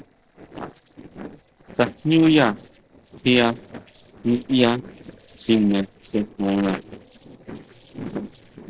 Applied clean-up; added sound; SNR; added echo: neural separator model SepFormer DNS4.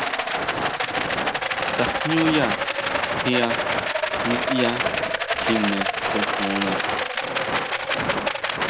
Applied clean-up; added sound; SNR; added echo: none; Rattle; -4 dB; none.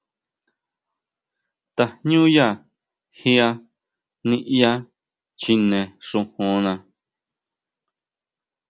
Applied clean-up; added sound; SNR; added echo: none; none; none; none.